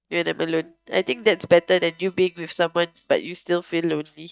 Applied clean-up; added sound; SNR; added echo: neural mask model DeepFilterNet 3.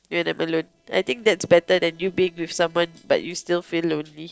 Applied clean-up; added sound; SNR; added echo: neural separator model SepFormer DNS4.